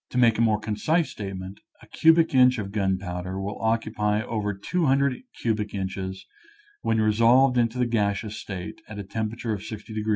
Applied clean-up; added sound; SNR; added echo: none; none; none; none.